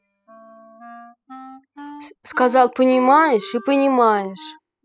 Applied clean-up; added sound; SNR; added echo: classical method spectral subtraction.